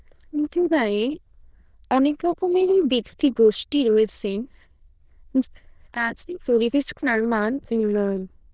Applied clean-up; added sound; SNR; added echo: neural diffusion model UNIVERSE++.